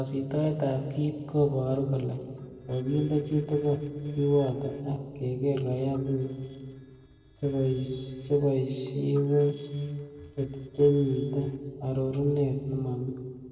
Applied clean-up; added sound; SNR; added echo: neural separator model SepFormer DNS4.